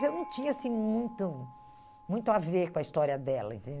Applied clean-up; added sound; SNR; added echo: none; Gong; 17 dB; none.